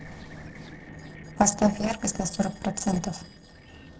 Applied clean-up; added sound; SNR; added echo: neural separator model SepFormer DNS4.